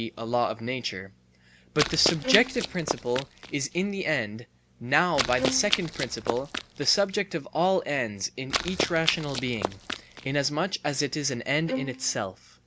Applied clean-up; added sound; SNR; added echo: none; Run + Bowed string instrument; 4 dB; none.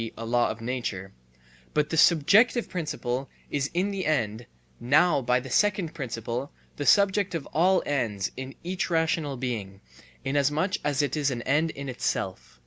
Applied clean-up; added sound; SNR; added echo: none; none; none; none.